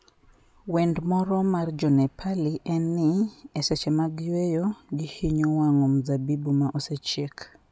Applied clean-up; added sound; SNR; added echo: none; none; none; none.